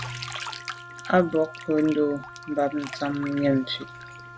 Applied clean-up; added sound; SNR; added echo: none; Bathtub (filling or washing) + Wind instrument, woodwind instrument; 13 dB; none.